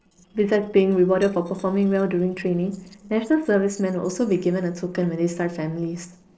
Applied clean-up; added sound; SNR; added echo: neural separator model SepFormer DNS4.